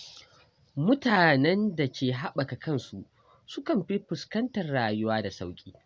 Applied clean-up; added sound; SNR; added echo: none; none; none; none.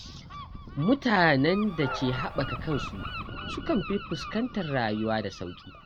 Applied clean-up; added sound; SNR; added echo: none; Gull, seagull + Train; 10 dB; none.